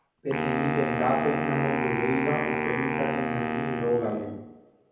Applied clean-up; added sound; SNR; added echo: none; Wind instrument, woodwind instrument; 0 dB; reverberation time 0.9 s.